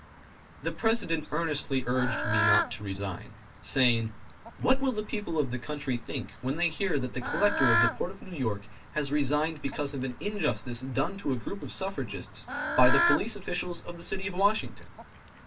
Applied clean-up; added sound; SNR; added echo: none; Bird / Fowl; 7 dB; reverberation time 0.2 s.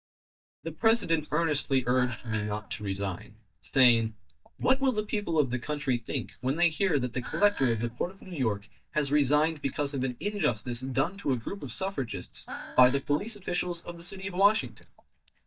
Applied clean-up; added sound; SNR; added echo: neural mask model DeepFilterNet 3.